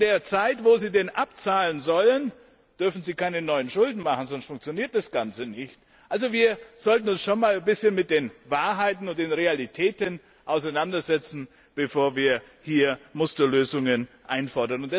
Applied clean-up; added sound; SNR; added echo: none; none; none; none.